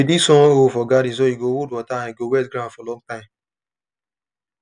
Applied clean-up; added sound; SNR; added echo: none; none; none; none.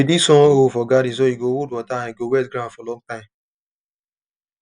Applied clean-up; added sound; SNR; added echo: neural mask model DeepFilterNet 3.